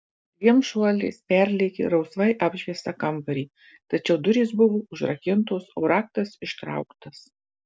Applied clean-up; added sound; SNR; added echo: neural mask model DeepFilterNet 3.